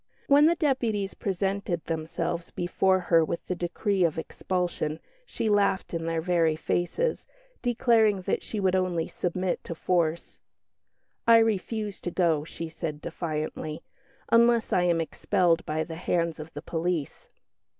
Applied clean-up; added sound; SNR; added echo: none; none; none; none.